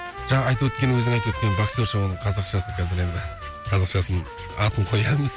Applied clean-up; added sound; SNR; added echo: none; Trumpet; 13 dB; none.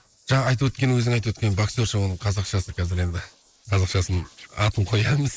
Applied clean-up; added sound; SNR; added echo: neural mask model Resemble Enhance denoiser.